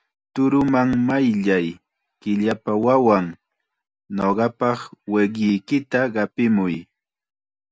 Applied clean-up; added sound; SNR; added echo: none; none; none; none.